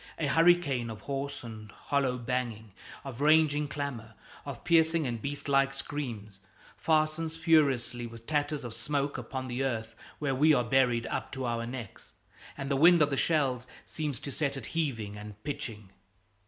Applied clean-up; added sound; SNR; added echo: none; none; none; none.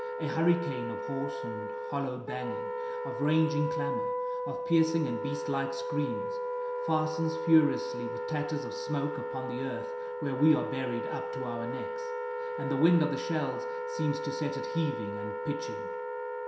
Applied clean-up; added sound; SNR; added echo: none; Wind instrument, woodwind instrument; 3 dB; reverberation time 0.7 s.